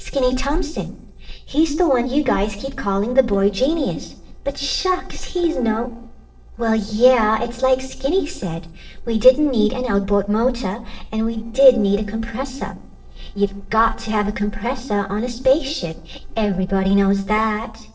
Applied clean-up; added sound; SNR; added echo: neural separator model SepFormer DNS4.